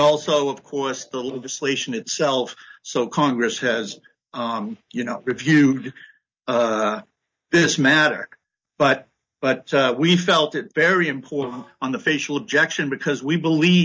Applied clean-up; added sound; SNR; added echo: neural mask model DeepFilterNet 3.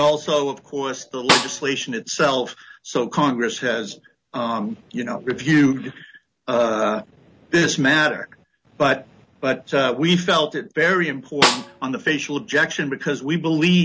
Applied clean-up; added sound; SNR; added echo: none; Snare drum; 1 dB; none.